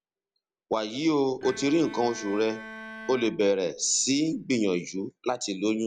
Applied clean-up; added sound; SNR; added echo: none; Bowed string instrument; 16 dB; none.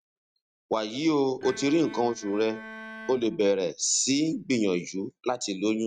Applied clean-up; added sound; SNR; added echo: neural mask model RNNoise.